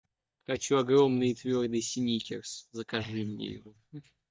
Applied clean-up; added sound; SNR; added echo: neural mask model DeepFilterNet 3.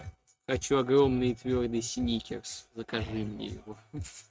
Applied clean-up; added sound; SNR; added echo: neural mask model RNNoise.